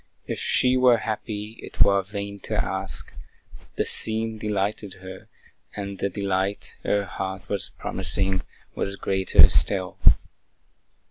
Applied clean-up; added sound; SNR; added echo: none; none; none; none.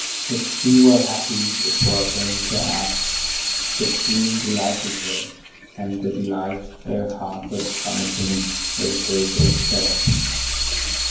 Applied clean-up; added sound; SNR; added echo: none; Sink (filling or washing) / Water tap, faucet; 2 dB; reverberation time 0.9 s.